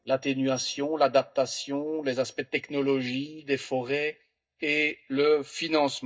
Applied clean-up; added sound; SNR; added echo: neural mask model DeepFilterNet 3.